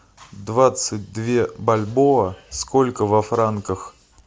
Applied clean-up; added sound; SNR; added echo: none; none; none; none.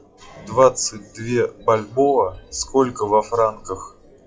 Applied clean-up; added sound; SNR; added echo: classical method WPE with log-MMSE.